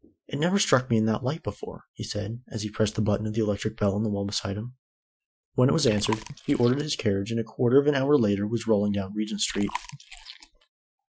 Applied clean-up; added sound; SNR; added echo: classical method Wiener filter.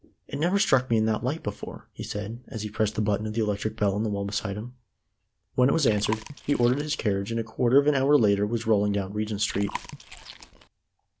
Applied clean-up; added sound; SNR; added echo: none; Chewing, mastication; 13 dB; none.